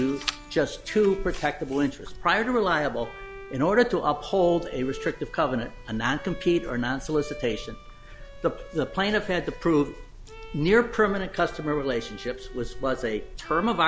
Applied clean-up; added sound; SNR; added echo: none; Bowed string instrument; 19 dB; none.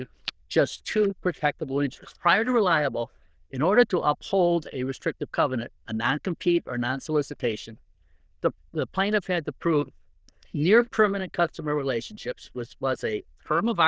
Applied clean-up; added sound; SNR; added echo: neural diffusion model UNIVERSE++.